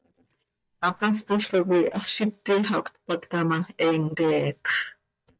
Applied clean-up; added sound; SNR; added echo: neural mask model DeepFilterNet 3.